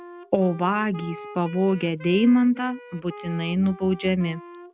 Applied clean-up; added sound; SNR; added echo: none; Wind instrument, woodwind instrument; 18 dB; none.